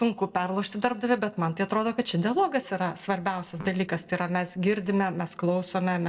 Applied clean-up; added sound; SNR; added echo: neural separator model SepFormer DNS4.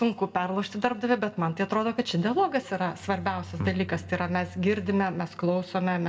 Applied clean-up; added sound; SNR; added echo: none; Bowed string instrument; 16 dB; reverberation time 0.8 s.